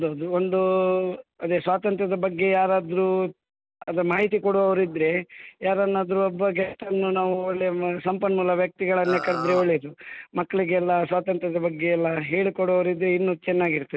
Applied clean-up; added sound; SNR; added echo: none; Burping, eructation; 7 dB; none.